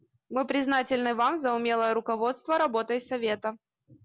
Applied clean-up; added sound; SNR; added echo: none; none; none; none.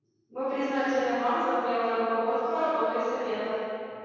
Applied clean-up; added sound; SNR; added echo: none; none; none; reverberation time 2.2 s.